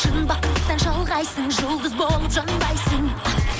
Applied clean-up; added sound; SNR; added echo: none; Tools; 13 dB; none.